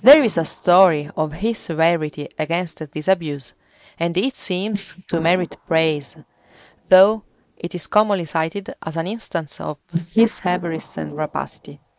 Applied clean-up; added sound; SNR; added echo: neural mask model Resemble Enhance denoiser.